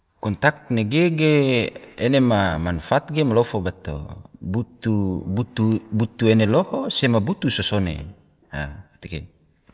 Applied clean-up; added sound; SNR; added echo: none; none; none; none.